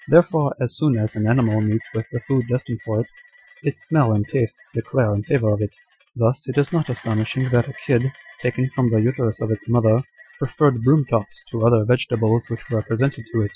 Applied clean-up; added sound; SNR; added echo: classical method Wiener filter.